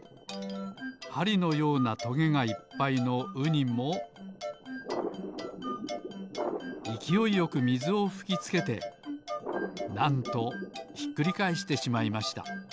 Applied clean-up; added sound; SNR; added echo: none; none; none; none.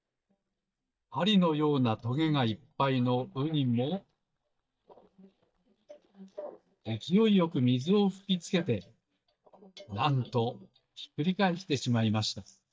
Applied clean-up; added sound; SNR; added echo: neural mask model DeepFilterNet 3.